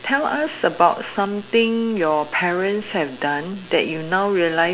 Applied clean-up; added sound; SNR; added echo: none; none; none; none.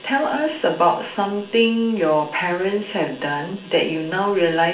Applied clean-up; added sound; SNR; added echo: none; none; none; reverberation time 0.4 s.